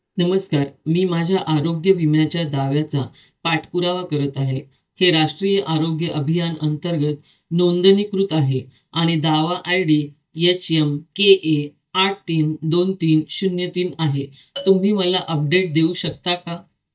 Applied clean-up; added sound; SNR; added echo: neural mask model DeepFilterNet 3.